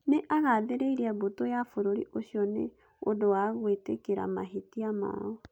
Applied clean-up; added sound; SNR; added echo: none; none; none; none.